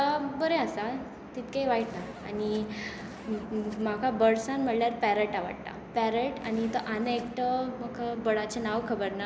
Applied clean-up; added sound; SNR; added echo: none; Zipper (clothing); 19 dB; none.